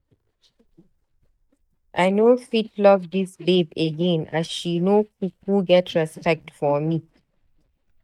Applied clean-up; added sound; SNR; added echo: neural mask model DeepFilterNet 3.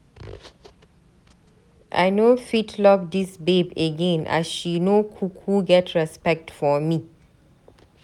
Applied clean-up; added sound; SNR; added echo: none; none; none; none.